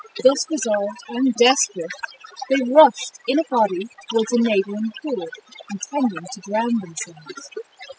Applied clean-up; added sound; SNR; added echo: classical method spectral subtraction.